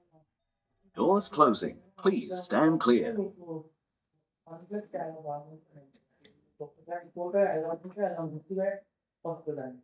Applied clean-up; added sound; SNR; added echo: neural mask model DeepFilterNet 3.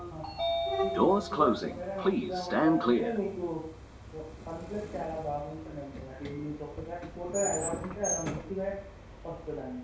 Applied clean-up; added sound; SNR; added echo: none; Sliding door / Train; -4 dB; reverberation time 0.6 s.